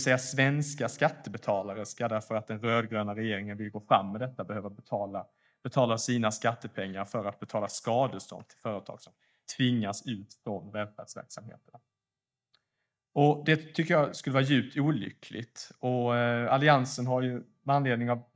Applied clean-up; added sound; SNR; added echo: neural mask model DeepFilterNet 3.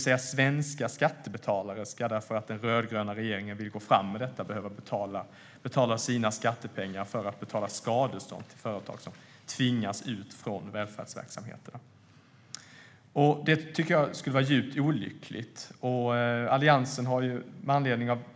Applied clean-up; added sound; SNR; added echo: none; none; none; none.